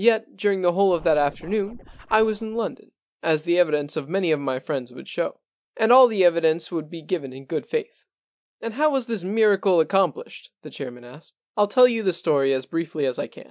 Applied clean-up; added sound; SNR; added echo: neural mask model DeepFilterNet 3.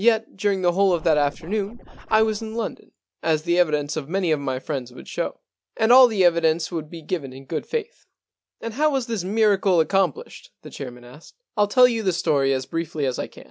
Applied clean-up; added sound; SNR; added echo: none; Scratching (performance technique); 19 dB; none.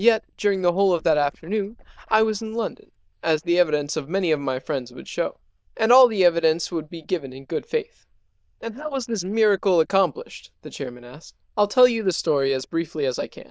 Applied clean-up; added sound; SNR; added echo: neural diffusion model UNIVERSE++.